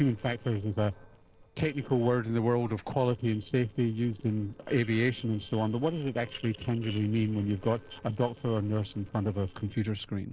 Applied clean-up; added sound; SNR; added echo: neural separator model SepFormer DNS4.